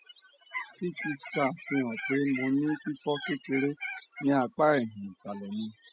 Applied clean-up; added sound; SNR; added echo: classical method spectral subtraction.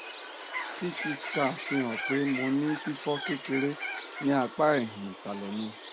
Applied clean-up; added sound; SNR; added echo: none; Bird; 7 dB; none.